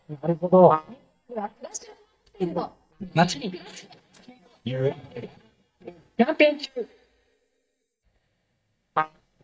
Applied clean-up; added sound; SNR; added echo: neural mask model DeepFilterNet 3.